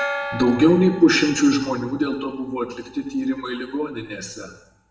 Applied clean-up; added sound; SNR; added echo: none; Gong; 14 dB; reverberation time 0.8 s.